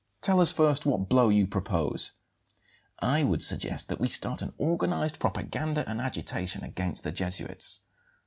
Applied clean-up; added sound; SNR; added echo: none; none; none; none.